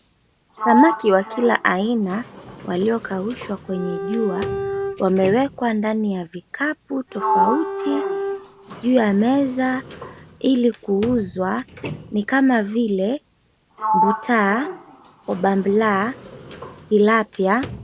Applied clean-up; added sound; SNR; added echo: none; Bowed string instrument + Sliding door; 7 dB; none.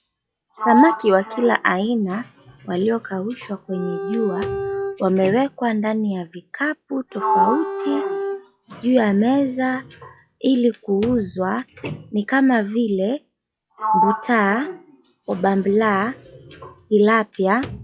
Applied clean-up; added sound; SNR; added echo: classical method log-MMSE.